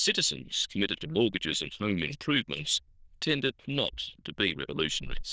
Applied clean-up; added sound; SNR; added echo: neural diffusion model UNIVERSE++.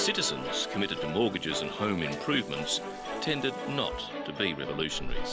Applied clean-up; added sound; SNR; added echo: none; Sink (filling or washing) / Water tap, faucet; 11 dB; none.